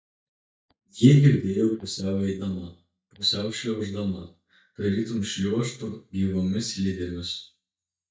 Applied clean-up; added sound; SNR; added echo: neural mask model DeepFilterNet 3.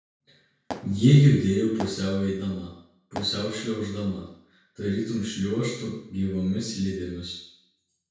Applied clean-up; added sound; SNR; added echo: none; Fireworks; 16 dB; reverberation time 0.6 s.